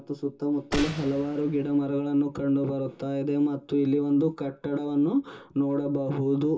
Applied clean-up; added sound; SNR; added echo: none; Gunshot, gunfire; 13 dB; reverberation time 0.2 s.